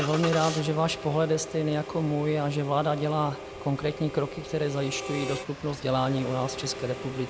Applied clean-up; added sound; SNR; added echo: none; Harmonica + Engine starting; 10 dB; none.